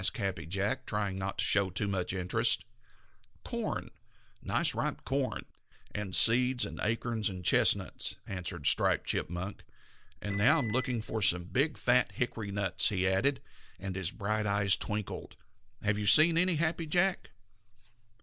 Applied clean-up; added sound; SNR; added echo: none; Microwave oven; 11 dB; none.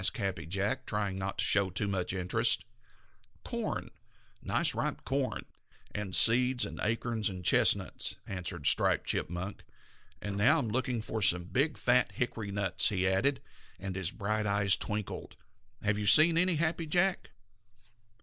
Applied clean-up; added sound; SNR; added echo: neural mask model Resemble Enhance denoiser.